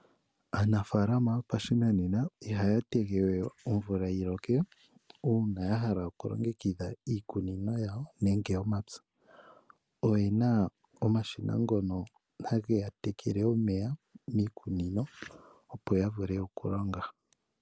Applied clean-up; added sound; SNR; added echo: none; none; none; none.